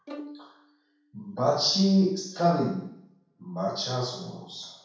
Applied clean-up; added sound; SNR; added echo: none; Bowed string instrument; 19 dB; reverberation time 0.7 s.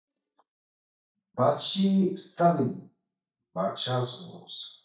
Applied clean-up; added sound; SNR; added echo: neural mask model DeepFilterNet 3.